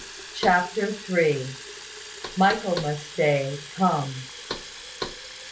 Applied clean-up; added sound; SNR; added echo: none; Knock + Fill (with liquid) / Water tap, faucet; 11 dB; none.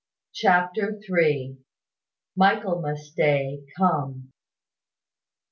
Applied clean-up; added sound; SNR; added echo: none; none; none; none.